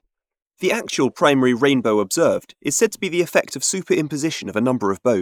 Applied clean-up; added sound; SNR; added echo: neural mask model Resemble Enhance denoiser.